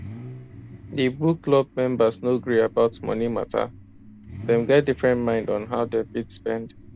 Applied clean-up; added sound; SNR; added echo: none; Idling / Accelerating, revving, vroom / Car; 17 dB; none.